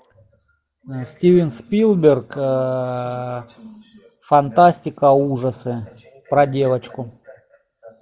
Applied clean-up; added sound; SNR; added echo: none; none; none; none.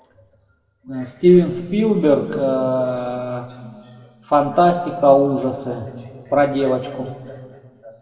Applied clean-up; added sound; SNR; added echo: none; none; none; reverberation time 1.9 s.